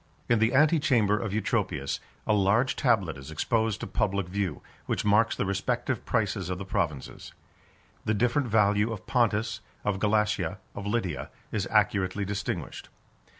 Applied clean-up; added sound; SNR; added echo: none; none; none; none.